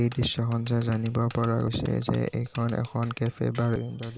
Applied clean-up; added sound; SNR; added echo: none; Bicycle bell; 9 dB; none.